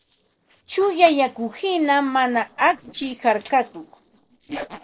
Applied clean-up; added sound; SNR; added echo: neural separator model SepFormer DNS4.